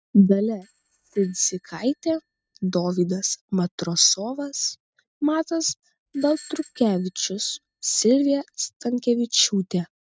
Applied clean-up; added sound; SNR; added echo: neural mask model RNNoise.